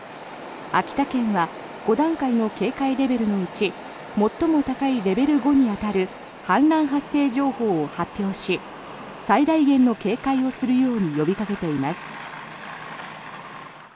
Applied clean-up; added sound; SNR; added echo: none; none; none; none.